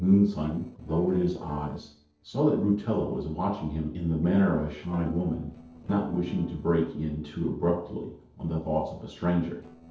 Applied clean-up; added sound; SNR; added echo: neural separator model SepFormer DNS4.